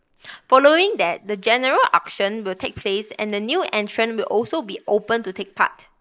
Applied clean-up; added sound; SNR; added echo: neural mask model Resemble Enhance denoiser.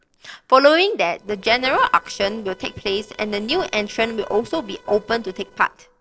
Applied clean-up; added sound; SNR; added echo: neural separator model SepFormer DNS4.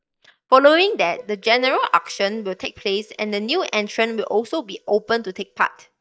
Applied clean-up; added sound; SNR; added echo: neural mask model DeepFilterNet 3.